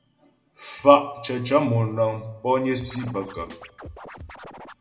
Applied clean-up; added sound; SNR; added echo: none; Scratching (performance technique); 17 dB; reverberation time 0.6 s.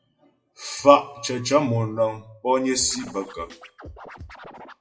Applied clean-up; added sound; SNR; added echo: classical method WPE with log-MMSE.